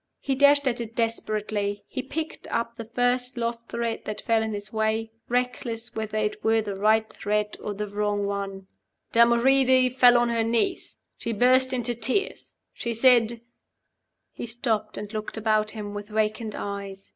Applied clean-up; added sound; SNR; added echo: none; none; none; none.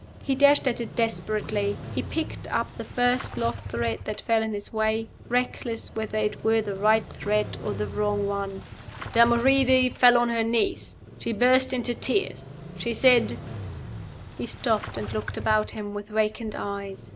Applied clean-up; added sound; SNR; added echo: none; Engine starting / Motorcycle; 12 dB; none.